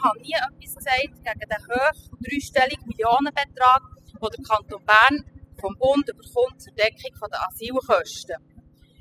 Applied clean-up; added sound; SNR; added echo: classical method spectral subtraction.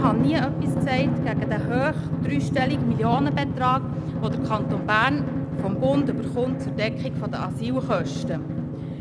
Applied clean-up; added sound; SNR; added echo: none; Drum; -1 dB; none.